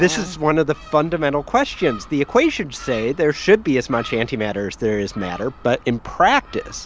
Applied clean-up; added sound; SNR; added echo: none; Gull, seagull; 19 dB; none.